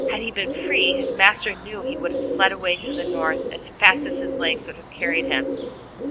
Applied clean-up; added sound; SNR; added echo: none; Bird; 4 dB; none.